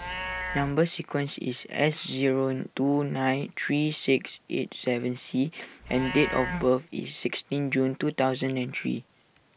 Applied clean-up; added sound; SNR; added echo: none; Livestock, farm animals, working animals; 14 dB; none.